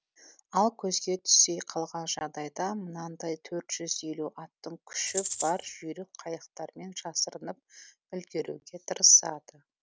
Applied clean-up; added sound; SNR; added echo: none; Rattle (instrument); 5 dB; none.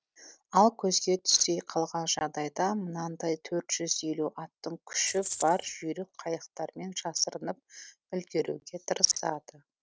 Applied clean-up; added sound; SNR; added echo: neural separator model SepFormer DNS4.